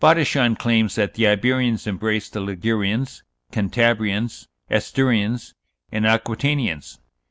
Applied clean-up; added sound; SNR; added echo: none; none; none; none.